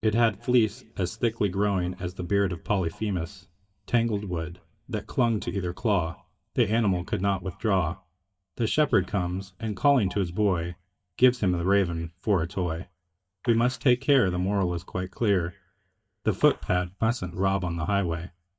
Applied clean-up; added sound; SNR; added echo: neural mask model DeepFilterNet 3.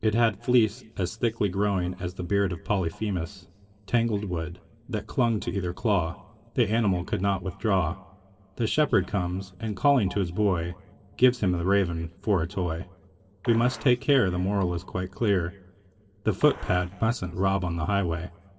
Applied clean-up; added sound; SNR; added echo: neural separator model SepFormer DNS4.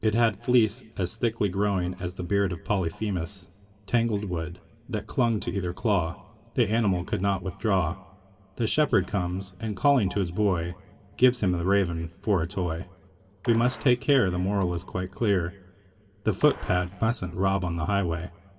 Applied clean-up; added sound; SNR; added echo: none; Gunshot, gunfire; 20 dB; reverberation time 2.5 s.